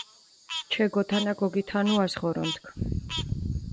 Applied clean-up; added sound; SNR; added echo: none; Frog; 11 dB; none.